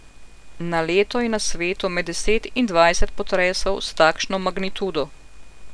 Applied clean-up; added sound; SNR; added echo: none; none; none; none.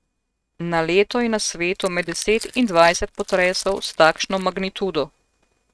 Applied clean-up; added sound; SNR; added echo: neural mask model RNNoise.